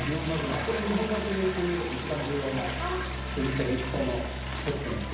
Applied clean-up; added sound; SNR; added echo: none; Toilet flush; 6 dB; reverberation time 0.9 s.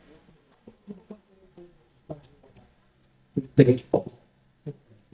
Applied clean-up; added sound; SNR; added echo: neural mask model DeepFilterNet 3.